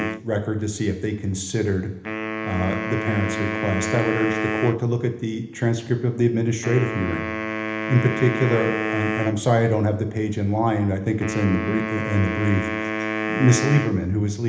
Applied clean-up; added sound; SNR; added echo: none; Wind instrument, woodwind instrument; 6 dB; reverberation time 1.0 s.